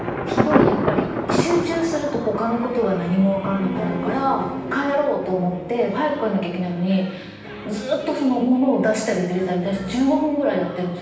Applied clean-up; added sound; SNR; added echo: none; Thunder; 6 dB; reverberation time 0.9 s.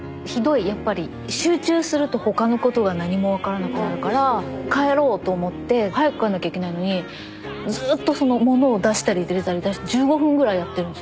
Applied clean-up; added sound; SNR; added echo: none; none; none; none.